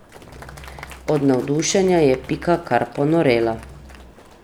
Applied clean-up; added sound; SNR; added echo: none; Growling + Applause; 19 dB; none.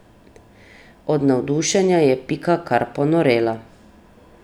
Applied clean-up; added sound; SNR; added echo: none; none; none; none.